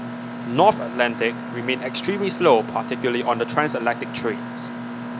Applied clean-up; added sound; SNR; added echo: none; Mechanisms; 8 dB; none.